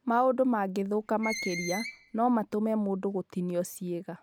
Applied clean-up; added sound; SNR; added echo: none; Screech; 12 dB; none.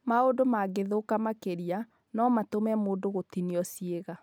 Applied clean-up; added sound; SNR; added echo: none; none; none; none.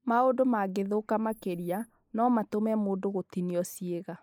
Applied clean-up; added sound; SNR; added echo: neural mask model Resemble Enhance denoiser.